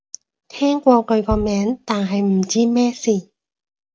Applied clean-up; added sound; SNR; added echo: none; Bass drum; 15 dB; none.